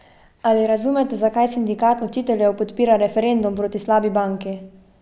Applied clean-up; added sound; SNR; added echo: none; none; none; none.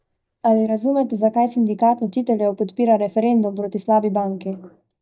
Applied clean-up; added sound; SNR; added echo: neural mask model DeepFilterNet 3.